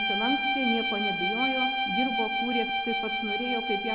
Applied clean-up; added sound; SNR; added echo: none; Bowed string instrument; -4 dB; none.